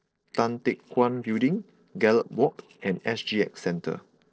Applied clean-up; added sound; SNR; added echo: neural separator model SepFormer DNS4.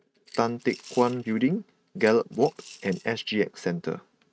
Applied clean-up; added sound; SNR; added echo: neural mask model RNNoise.